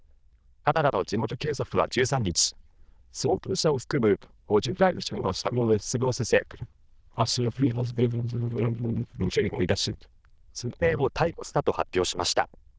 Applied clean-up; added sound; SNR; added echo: neural diffusion model UNIVERSE++.